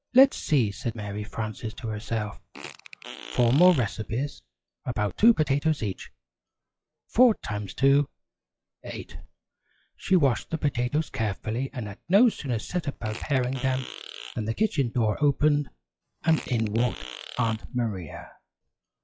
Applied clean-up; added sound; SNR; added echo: classical method log-MMSE.